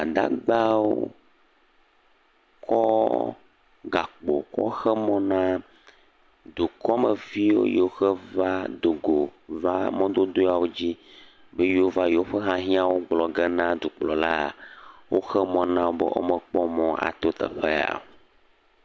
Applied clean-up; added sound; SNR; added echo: none; none; none; none.